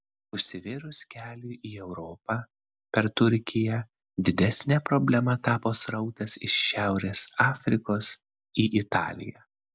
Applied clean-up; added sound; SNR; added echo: none; none; none; none.